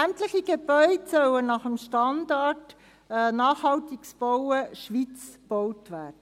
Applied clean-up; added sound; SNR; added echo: none; none; none; none.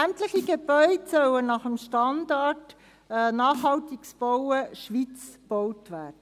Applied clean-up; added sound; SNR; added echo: none; Snare drum; 15 dB; none.